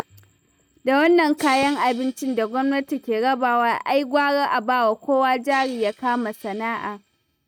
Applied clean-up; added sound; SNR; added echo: neural mask model RNNoise.